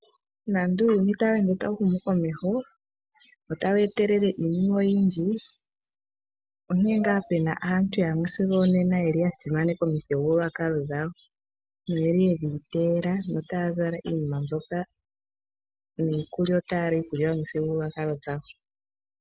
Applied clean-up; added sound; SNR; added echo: none; none; none; none.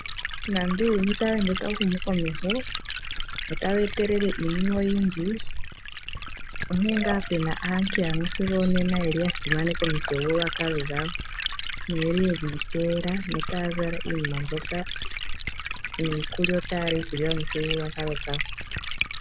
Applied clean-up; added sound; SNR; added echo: none; Liquid; 2 dB; none.